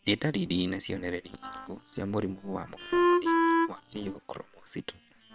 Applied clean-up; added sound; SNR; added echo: neural separator model SepFormer WHAM!.